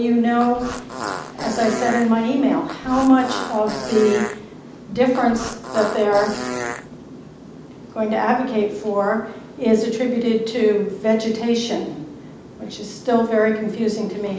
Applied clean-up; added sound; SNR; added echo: none; Fart; 9 dB; none.